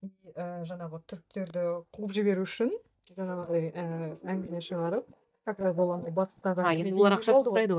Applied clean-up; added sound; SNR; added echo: neural mask model DeepFilterNet 3.